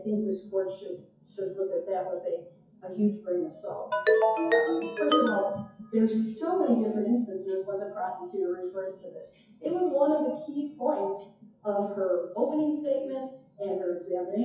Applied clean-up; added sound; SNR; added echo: classical method WPE with log-MMSE.